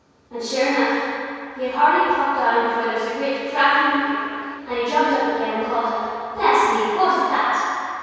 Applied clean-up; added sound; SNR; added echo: none; none; none; reverberation time 2.2 s.